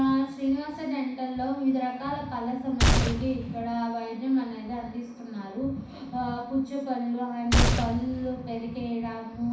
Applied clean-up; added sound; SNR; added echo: none; Gunshot, gunfire; -4 dB; reverberation time 0.6 s.